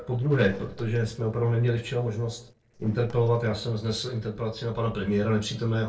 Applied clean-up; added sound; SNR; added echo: neural separator model SepFormer DNS4.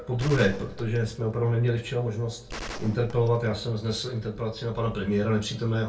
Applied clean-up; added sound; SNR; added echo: none; Gunshot, gunfire; 14 dB; reverberation time 0.3 s.